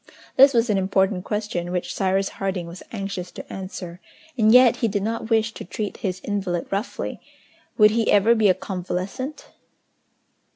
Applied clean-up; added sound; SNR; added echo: none; none; none; none.